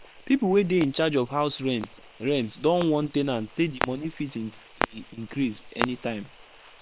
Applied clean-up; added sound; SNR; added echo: neural separator model SepFormer WHAM!.